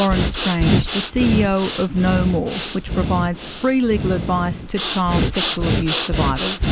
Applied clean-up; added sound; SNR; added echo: none; Breathing; 1 dB; none.